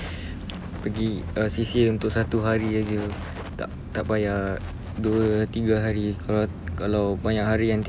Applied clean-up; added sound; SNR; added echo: none; none; none; none.